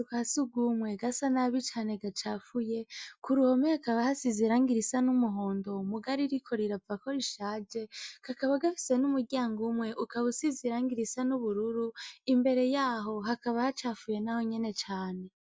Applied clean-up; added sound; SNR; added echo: none; none; none; none.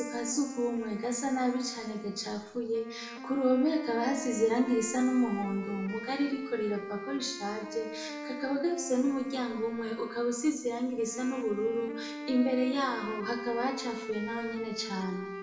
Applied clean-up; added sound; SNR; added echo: none; Wind instrument, woodwind instrument; 11 dB; reverberation time 0.9 s.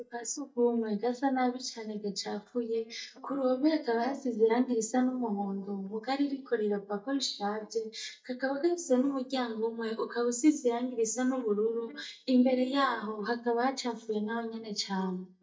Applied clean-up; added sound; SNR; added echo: neural mask model DeepFilterNet 3.